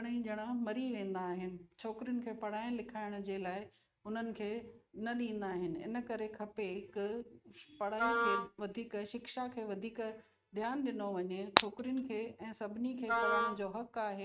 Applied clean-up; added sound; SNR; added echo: neural mask model RNNoise.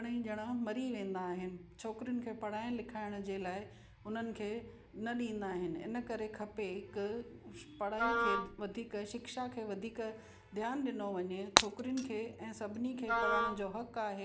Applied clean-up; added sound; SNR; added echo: none; Wind instrument, woodwind instrument + Shatter; -4 dB; none.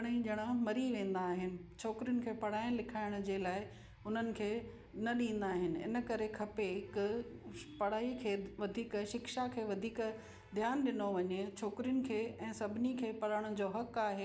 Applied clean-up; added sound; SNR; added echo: none; none; none; none.